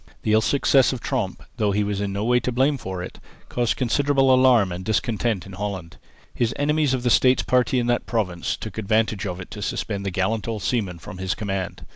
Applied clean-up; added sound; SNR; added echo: none; none; none; none.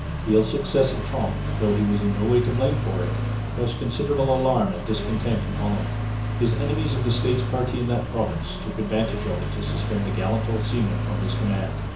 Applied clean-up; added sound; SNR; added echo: none; Accelerating, revving, vroom; 2 dB; reverberation time 0.6 s.